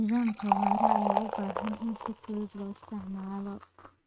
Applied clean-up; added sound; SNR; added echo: neural mask model RNNoise.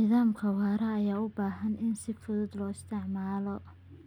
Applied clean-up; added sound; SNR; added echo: none; none; none; none.